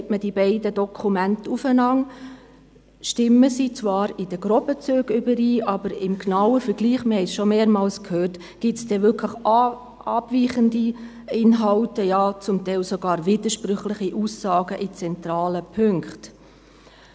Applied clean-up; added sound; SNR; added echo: none; none; none; none.